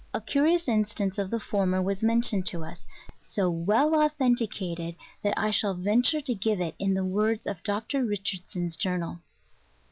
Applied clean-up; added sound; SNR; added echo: none; none; none; none.